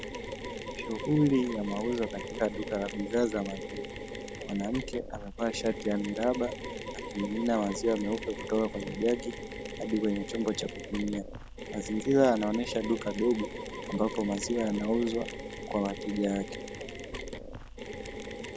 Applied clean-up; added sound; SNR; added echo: none; Mechanisms; 8 dB; none.